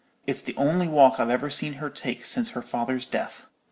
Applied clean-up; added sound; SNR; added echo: none; none; none; none.